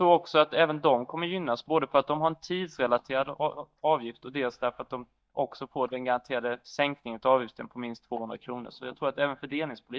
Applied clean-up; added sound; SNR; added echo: neural mask model DeepFilterNet 3.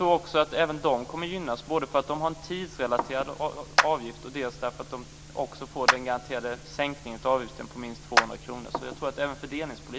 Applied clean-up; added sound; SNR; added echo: none; Clapping; 1 dB; none.